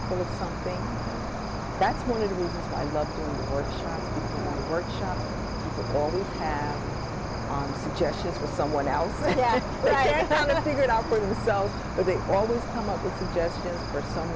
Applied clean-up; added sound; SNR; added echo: none; Cricket; 3 dB; none.